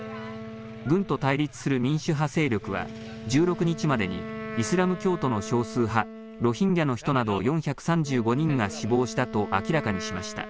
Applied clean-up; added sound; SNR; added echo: none; Wind instrument, woodwind instrument; 13 dB; none.